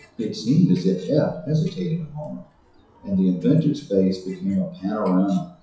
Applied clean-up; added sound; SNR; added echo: classical method WPE with log-MMSE.